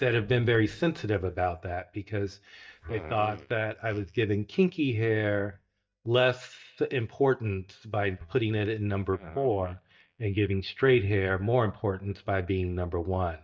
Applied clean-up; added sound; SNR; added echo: neural mask model DeepFilterNet 3.